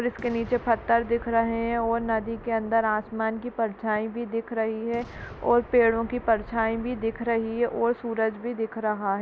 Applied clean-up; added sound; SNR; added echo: none; Boom; 19 dB; none.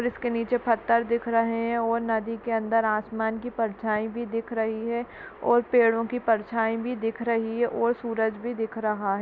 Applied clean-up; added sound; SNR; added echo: none; none; none; none.